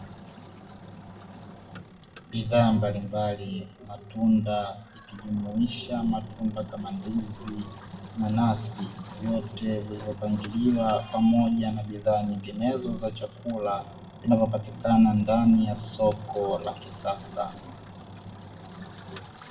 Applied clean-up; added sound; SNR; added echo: none; Engine; 18 dB; reverberation time 0.7 s.